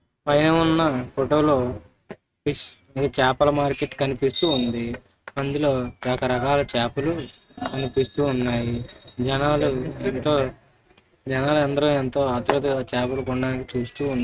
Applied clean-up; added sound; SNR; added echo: neural mask model RNNoise.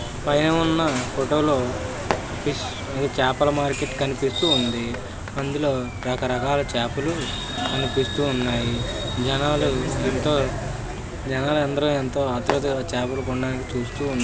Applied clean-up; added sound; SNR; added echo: none; Vehicle + Fireworks; 12 dB; none.